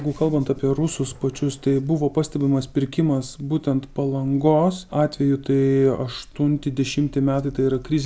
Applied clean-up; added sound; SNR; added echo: none; none; none; none.